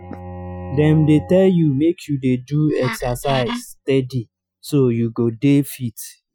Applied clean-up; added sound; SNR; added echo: classical method Wiener filter.